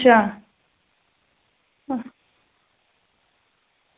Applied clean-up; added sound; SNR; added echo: none; none; none; none.